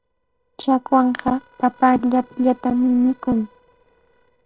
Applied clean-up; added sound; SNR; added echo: neural separator model SepFormer DNS4.